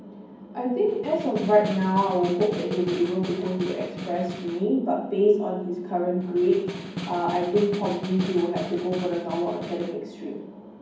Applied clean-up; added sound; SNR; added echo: none; Snare drum; 11 dB; reverberation time 1.2 s.